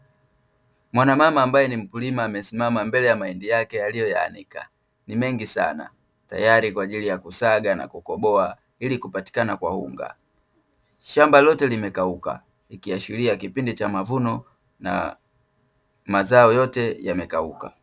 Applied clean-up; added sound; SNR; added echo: none; none; none; none.